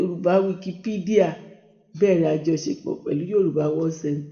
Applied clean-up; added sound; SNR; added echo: none; none; none; reverberation time 0.6 s.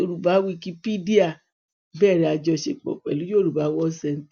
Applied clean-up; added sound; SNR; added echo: none; none; none; none.